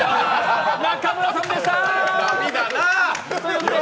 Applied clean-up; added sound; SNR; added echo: none; none; none; none.